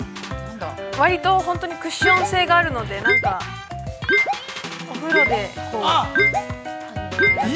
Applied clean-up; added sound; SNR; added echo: none; none; none; none.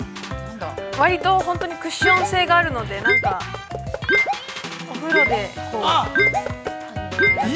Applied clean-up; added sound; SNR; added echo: none; Knock / Wood; 18 dB; none.